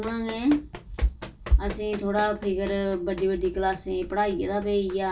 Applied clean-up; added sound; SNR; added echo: none; Run; 17 dB; reverberation time 0.2 s.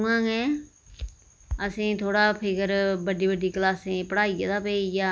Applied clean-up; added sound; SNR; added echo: none; none; none; none.